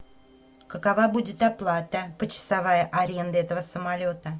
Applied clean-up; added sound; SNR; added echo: none; none; none; none.